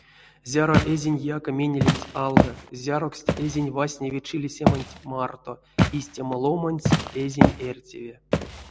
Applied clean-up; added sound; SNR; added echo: none; Walk, footsteps; -1 dB; none.